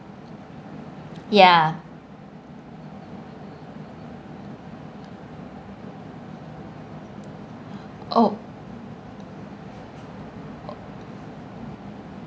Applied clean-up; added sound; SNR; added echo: none; none; none; none.